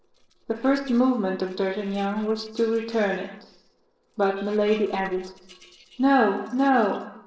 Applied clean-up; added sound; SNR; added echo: neural separator model SepFormer DNS4.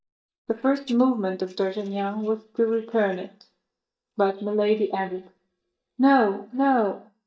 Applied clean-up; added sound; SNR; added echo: neural mask model DeepFilterNet 3.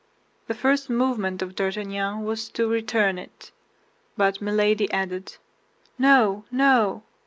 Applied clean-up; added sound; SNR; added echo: none; none; none; none.